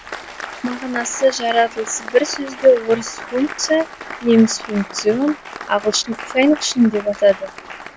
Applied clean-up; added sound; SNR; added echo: none; Applause; 14 dB; none.